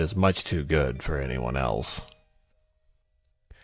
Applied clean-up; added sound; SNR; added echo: neural mask model DeepFilterNet 3.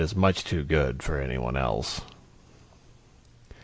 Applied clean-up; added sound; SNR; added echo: none; none; none; none.